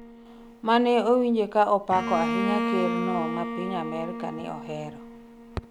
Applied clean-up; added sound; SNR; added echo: none; Bowed string instrument; 5 dB; none.